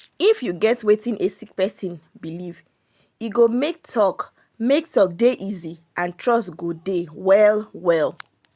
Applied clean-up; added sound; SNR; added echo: none; none; none; none.